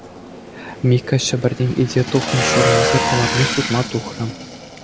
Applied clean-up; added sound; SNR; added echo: none; Motorcycle / Engine; 2 dB; none.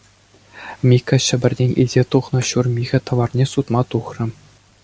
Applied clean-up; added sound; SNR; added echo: none; none; none; none.